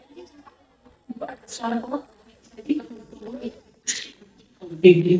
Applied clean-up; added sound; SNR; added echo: neural mask model DeepFilterNet 3.